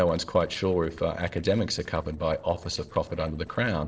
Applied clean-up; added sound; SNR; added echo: neural separator model SepFormer DNS4.